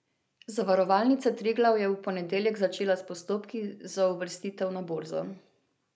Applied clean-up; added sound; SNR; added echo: none; none; none; none.